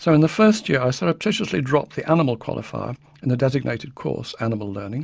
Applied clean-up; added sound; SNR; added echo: none; none; none; none.